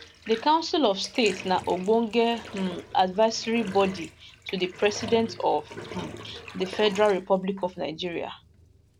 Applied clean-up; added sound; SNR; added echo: none; Bathtub (filling or washing); 16 dB; none.